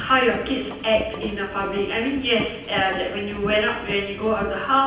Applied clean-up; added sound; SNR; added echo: none; Engine; 12 dB; reverberation time 0.9 s.